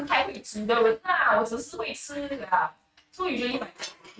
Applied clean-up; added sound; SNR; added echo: neural mask model RNNoise.